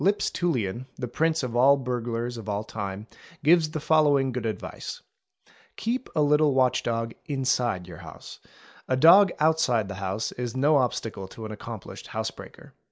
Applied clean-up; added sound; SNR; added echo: none; none; none; none.